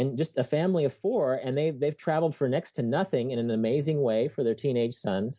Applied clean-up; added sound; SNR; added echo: none; none; none; none.